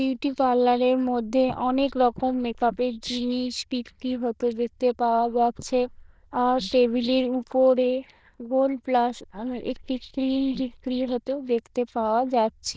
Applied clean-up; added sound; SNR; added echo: neural diffusion model UNIVERSE++.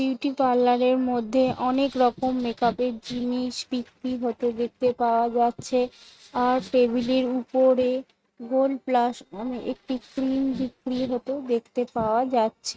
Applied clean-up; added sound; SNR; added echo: neural mask model RNNoise.